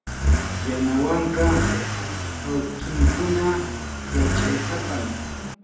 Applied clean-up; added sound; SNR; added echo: none; Accelerating, revving, vroom / Car; -2 dB; reverberation time 0.9 s.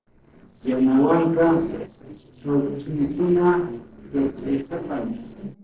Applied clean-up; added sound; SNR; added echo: neural separator model SepFormer DNS4.